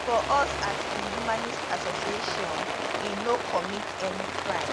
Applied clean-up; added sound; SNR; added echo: none; Rain; 0 dB; none.